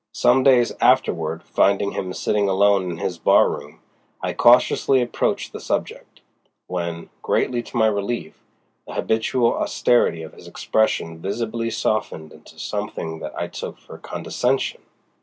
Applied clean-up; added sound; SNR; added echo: none; none; none; none.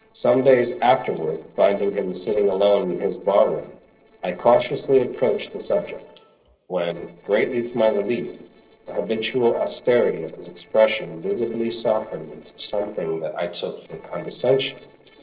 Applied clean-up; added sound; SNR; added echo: neural separator model SepFormer DNS4.